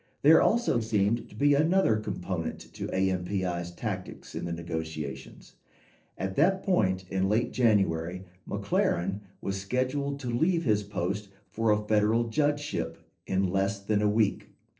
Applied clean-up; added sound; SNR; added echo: neural separator model SepFormer DNS4.